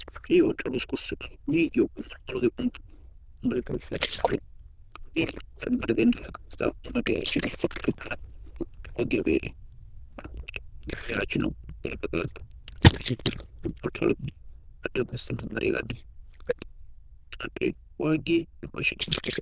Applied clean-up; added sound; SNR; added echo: neural diffusion model UNIVERSE++.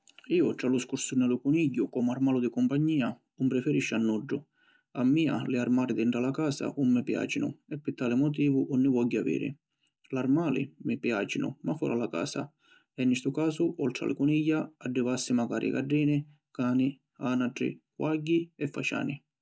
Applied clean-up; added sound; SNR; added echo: none; none; none; none.